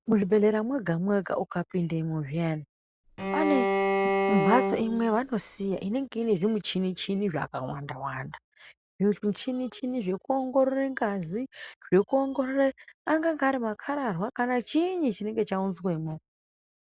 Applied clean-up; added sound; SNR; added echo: none; Bowed string instrument; 0 dB; none.